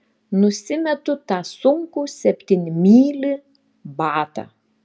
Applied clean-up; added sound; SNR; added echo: none; none; none; none.